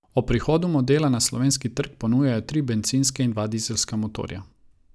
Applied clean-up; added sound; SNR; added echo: none; none; none; none.